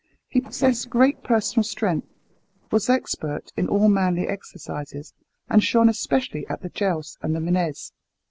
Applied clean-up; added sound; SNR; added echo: neural separator model SepFormer DNS4.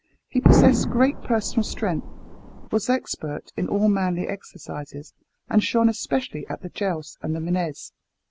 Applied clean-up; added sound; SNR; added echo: none; Explosion; -2 dB; none.